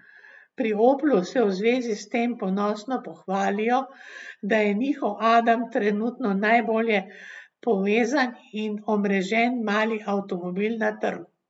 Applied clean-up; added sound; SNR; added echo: none; none; none; none.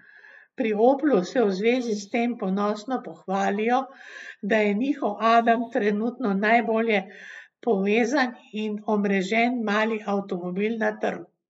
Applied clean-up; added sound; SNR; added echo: neural mask model Resemble Enhance denoiser.